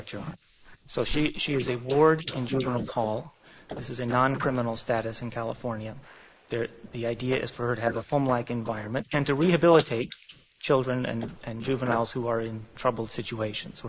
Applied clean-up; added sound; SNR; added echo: neural mask model Resemble Enhance denoiser.